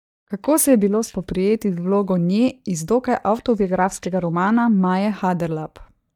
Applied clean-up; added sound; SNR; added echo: neural mask model DeepFilterNet 3.